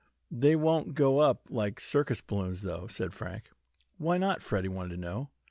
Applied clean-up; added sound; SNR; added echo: none; none; none; none.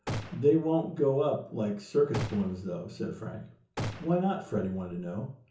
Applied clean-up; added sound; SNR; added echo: none; Gunshot, gunfire; 11 dB; reverberation time 0.6 s.